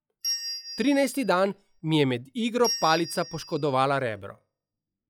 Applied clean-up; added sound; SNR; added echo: classical method log-MMSE.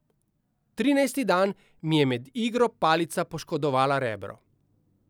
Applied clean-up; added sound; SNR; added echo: none; none; none; none.